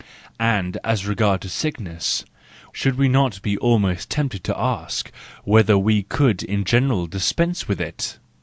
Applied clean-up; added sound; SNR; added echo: none; none; none; none.